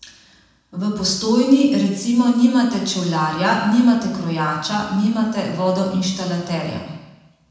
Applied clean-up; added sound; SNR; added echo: none; none; none; reverberation time 1.0 s.